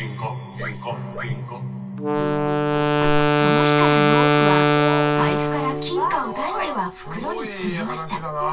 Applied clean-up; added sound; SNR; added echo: none; Wind instrument, woodwind instrument; -5 dB; reverberation time 0.2 s.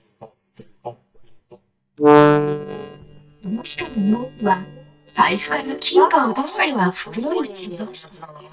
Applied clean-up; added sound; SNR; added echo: neural mask model DeepFilterNet 3.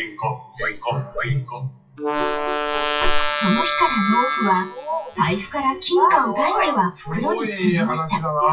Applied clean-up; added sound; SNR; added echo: classical method WPE with log-MMSE.